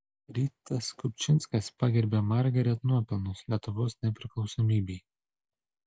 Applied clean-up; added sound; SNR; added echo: none; none; none; none.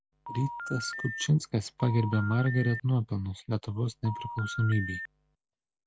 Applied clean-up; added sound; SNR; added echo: none; Telephone; 10 dB; none.